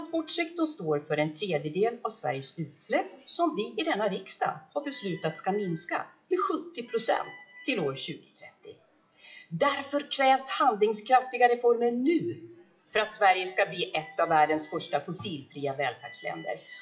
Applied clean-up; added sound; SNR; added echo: classical method WPE with log-MMSE.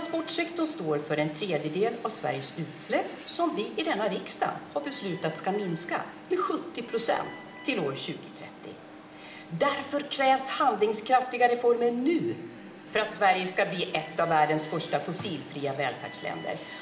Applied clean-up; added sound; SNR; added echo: none; Alarm; 17 dB; reverberation time 1.2 s.